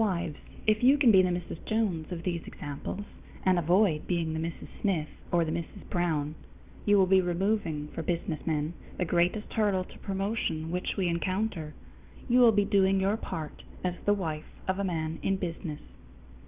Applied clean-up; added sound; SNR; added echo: none; none; none; none.